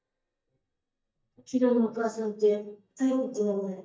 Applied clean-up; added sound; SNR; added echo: neural mask model DeepFilterNet 3.